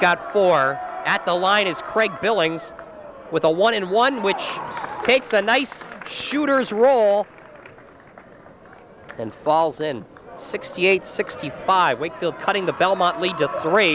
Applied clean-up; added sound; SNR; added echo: none; none; none; none.